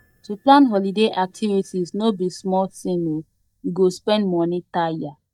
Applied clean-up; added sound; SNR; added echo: neural mask model DeepFilterNet 3.